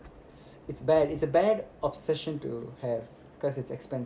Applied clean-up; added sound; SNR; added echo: none; none; none; none.